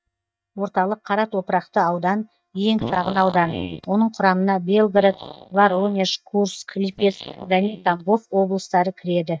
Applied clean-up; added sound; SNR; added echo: neural mask model DeepFilterNet 3.